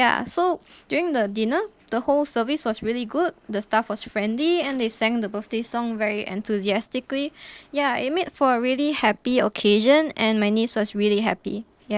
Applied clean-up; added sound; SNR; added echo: neural separator model SepFormer DNS4.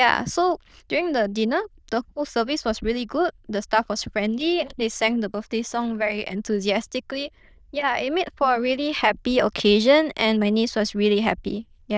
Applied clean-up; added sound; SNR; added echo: neural diffusion model UNIVERSE++.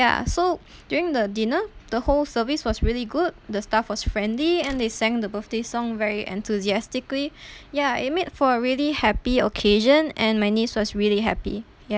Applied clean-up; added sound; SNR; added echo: none; Slam; 19 dB; none.